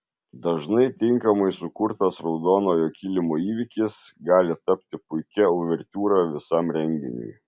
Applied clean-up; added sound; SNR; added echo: none; none; none; none.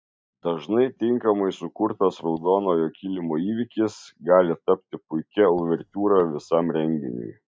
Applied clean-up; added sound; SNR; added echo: neural mask model DeepFilterNet 3.